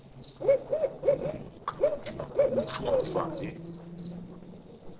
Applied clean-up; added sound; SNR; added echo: neural separator model SepFormer DNS4.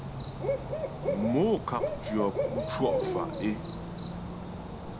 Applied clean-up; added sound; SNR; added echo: none; Cricket / Bird; 0 dB; none.